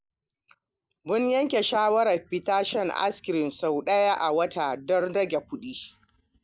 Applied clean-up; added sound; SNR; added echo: none; none; none; none.